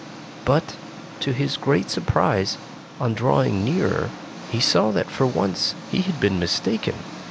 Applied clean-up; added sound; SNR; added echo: none; Engine; 14 dB; none.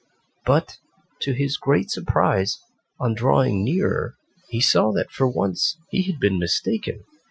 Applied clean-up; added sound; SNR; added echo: classical method Wiener filter.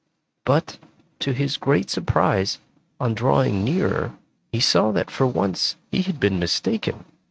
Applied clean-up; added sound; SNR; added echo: neural mask model RNNoise.